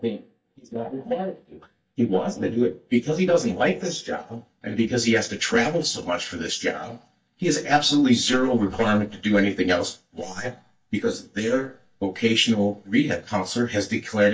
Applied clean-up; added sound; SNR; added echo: neural mask model DeepFilterNet 3.